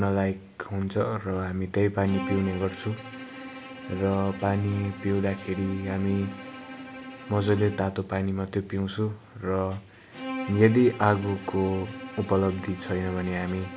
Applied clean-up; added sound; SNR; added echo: none; Bowed string instrument; 14 dB; none.